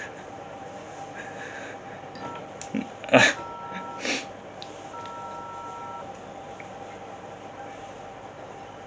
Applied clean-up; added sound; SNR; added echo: none; Telephone; 11 dB; none.